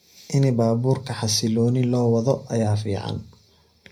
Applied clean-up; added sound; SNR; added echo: none; none; none; reverberation time 0.4 s.